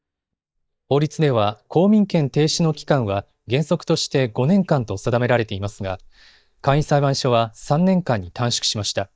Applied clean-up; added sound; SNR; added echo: neural mask model DeepFilterNet 3.